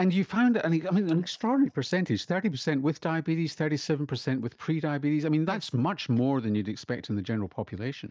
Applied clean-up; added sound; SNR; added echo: neural mask model DeepFilterNet 3.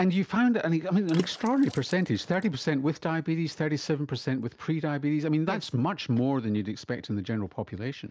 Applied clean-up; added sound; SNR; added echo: none; Water / Splash, splatter; 15 dB; none.